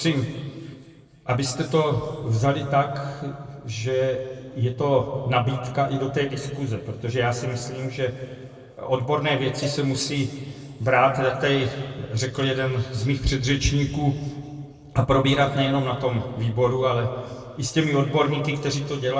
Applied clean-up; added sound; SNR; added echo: neural separator model SepFormer DNS4.